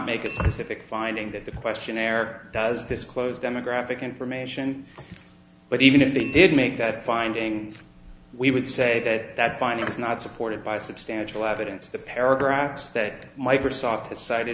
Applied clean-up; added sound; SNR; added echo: none; Glass; 15 dB; none.